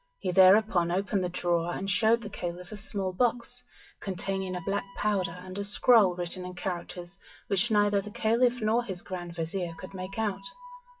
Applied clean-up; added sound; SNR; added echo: classical method WPE with log-MMSE.